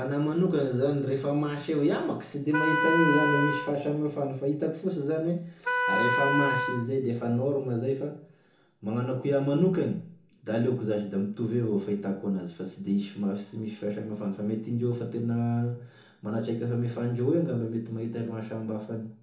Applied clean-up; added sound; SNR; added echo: none; Wind instrument, woodwind instrument; 1 dB; reverberation time 0.6 s.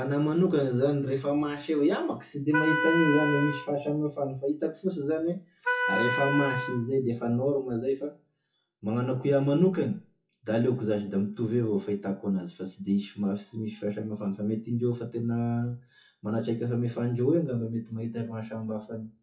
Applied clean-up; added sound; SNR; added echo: classical method WPE with log-MMSE.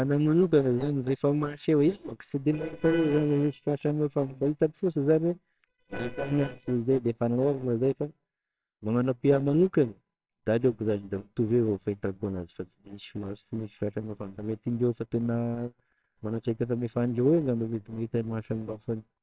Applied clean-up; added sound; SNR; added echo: neural separator model SepFormer WHAMR!.